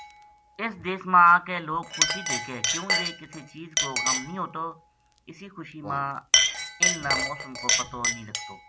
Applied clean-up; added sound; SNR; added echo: none; Chink, clink; 0 dB; none.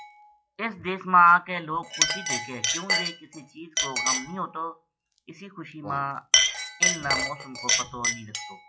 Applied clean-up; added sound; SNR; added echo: classical method log-MMSE.